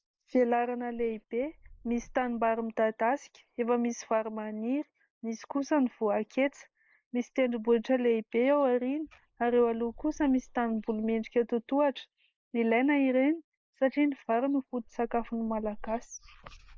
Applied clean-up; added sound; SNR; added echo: neural mask model Resemble Enhance denoiser.